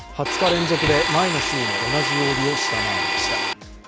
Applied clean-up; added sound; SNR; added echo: none; Domestic sounds, home sounds; -2 dB; none.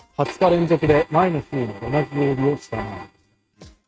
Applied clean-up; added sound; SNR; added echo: neural mask model RNNoise.